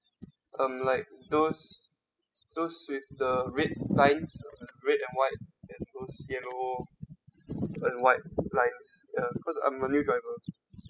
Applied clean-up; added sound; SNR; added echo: classical method spectral subtraction.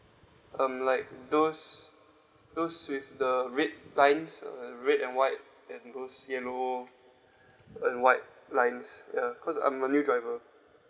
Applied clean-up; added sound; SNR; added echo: none; none; none; none.